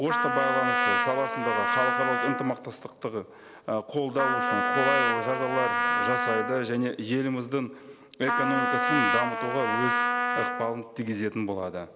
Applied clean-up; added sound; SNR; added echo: none; Trumpet; -2 dB; none.